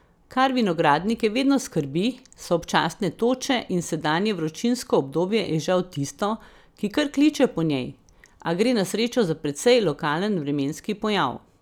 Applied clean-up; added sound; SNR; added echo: none; none; none; none.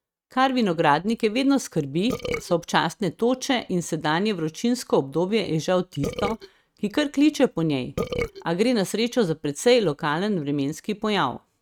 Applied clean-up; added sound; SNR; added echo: neural mask model RNNoise.